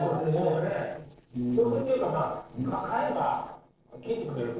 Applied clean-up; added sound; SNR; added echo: neural separator model SepFormer DNS4.